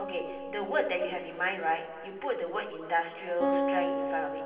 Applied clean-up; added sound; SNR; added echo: none; Acoustic guitar; 2 dB; reverberation time 2.7 s.